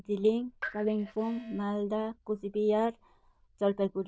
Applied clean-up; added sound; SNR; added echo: neural diffusion model UNIVERSE++.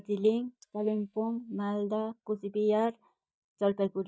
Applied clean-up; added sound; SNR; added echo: neural mask model DeepFilterNet 3.